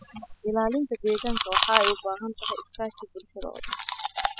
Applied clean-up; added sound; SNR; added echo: classical method spectral subtraction.